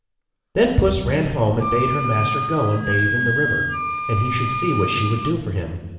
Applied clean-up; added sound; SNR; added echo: none; Wind instrument, woodwind instrument; 4 dB; reverberation time 1.1 s.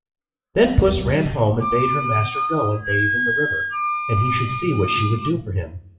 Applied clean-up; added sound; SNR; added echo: classical method WPE with log-MMSE.